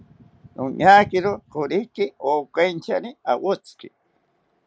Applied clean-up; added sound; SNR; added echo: none; none; none; none.